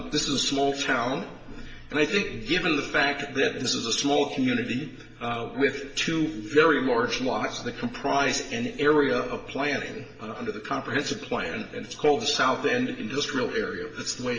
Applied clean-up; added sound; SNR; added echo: none; none; none; reverberation time 1.1 s.